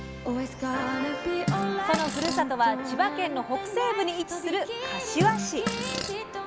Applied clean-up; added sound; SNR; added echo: none; Fart; 5 dB; none.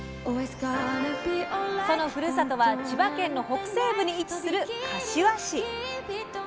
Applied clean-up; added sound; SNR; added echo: none; none; none; none.